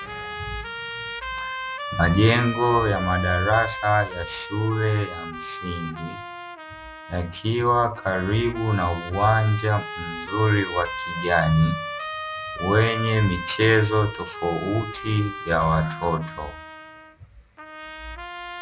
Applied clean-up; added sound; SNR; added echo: none; Trumpet; 10 dB; none.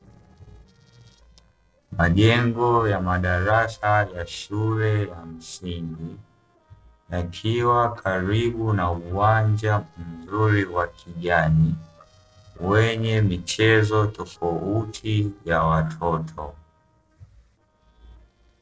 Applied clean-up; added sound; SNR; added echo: neural separator model SepFormer DNS4.